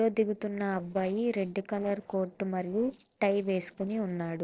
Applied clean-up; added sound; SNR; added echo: neural separator model SepFormer DNS4.